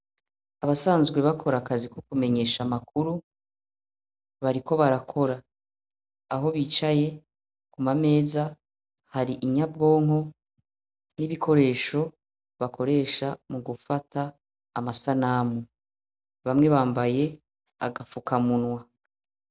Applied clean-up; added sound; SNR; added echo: none; none; none; none.